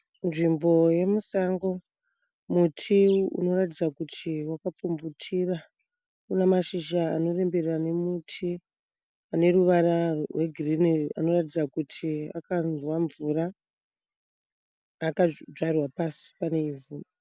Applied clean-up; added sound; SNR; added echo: none; none; none; none.